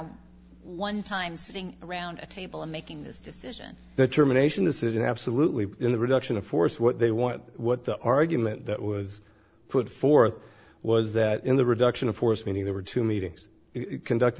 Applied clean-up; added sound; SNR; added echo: none; none; none; none.